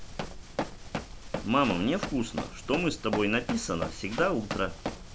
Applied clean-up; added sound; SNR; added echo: none; Run; 6 dB; none.